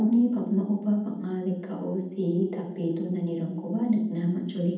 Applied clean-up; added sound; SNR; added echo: none; none; none; reverberation time 0.8 s.